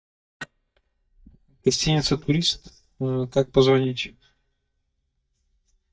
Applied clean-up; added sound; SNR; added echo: neural mask model DeepFilterNet 3.